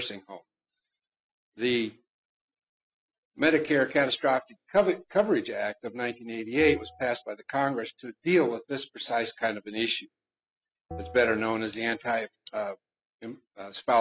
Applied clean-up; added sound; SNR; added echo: classical method spectral subtraction.